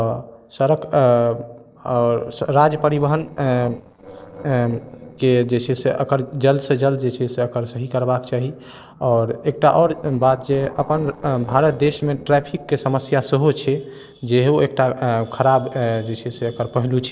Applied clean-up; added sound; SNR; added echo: neural separator model SepFormer DNS4.